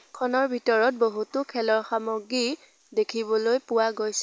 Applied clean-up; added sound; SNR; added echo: none; none; none; none.